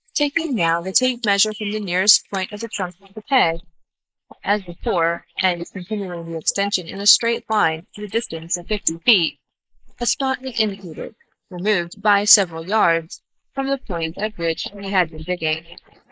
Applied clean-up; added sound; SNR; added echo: neural mask model Resemble Enhance denoiser.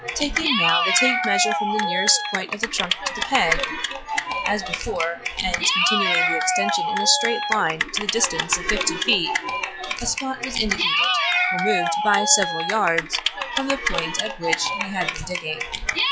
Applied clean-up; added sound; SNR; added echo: classical method log-MMSE.